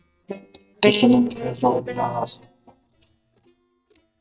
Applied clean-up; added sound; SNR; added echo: neural mask model DeepFilterNet 3.